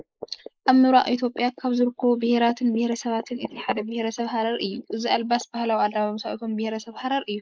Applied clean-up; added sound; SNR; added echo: neural mask model Resemble Enhance denoiser.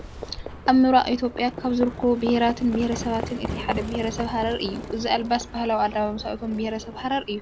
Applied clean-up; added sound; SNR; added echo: none; Livestock, farm animals, working animals; 11 dB; none.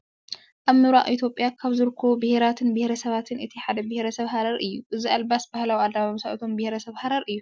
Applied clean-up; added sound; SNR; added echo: none; none; none; none.